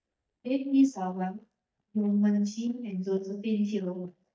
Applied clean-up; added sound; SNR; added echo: neural mask model DeepFilterNet 3.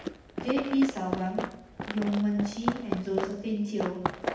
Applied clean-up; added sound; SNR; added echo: none; Run; 5 dB; reverberation time 0.8 s.